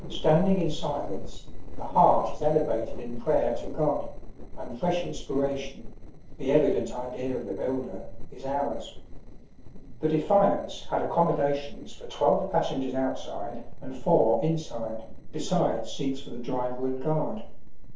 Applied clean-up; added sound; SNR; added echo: neural separator model SepFormer DNS4.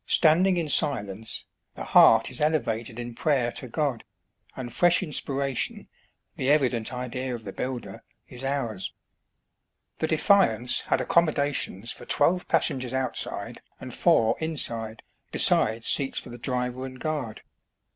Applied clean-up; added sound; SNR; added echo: none; none; none; none.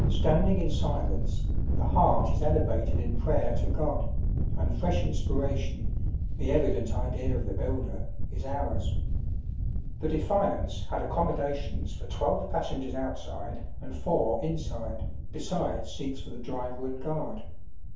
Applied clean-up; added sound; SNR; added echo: none; Thunder; -4 dB; reverberation time 0.6 s.